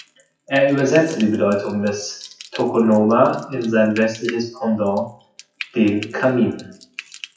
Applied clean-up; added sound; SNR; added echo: classical method WPE with log-MMSE.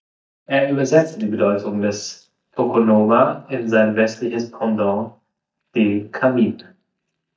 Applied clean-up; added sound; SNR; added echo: neural mask model DeepFilterNet 3.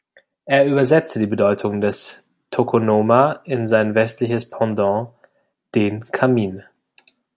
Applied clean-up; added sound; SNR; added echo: none; none; none; none.